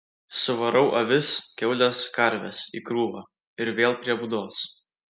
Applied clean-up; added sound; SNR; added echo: none; none; none; none.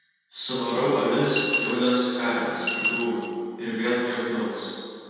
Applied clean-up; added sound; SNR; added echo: none; Coin (dropping) / Glass; 4 dB; reverberation time 2.0 s.